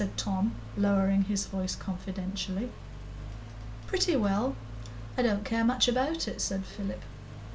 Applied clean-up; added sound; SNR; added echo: none; Accelerating, revving, vroom; 13 dB; none.